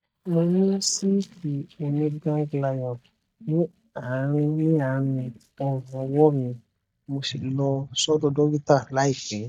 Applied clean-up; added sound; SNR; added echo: neural mask model DeepFilterNet 3.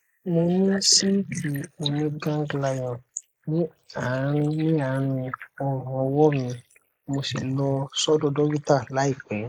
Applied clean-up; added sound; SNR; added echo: neural mask model Resemble Enhance denoiser.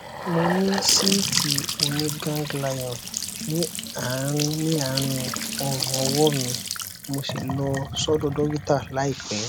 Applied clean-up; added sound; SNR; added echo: none; Trickle, dribble / Bathtub (filling or washing) / Sink (filling or washing) / Gurgling / Splash, splatter; 3 dB; none.